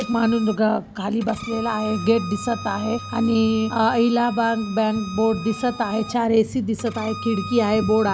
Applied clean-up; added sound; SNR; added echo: none; Bowed string instrument; 15 dB; none.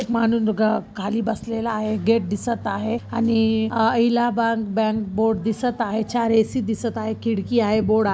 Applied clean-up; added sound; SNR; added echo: none; none; none; none.